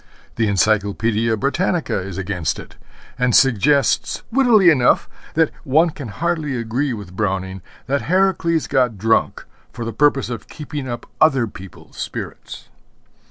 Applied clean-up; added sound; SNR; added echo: none; none; none; none.